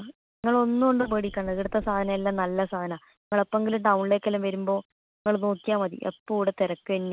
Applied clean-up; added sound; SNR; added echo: none; Knock; 19 dB; none.